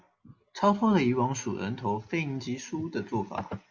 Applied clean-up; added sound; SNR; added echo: none; none; none; none.